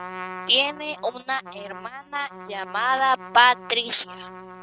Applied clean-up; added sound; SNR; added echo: neural mask model RNNoise.